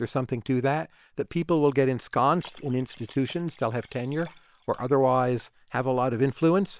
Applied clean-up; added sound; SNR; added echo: neural separator model SepFormer WHAM!.